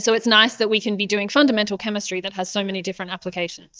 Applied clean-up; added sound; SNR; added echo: neural mask model DeepFilterNet 3.